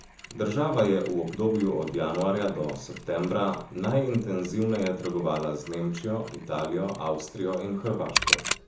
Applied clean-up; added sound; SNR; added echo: none; Mechanisms; 8 dB; reverberation time 0.6 s.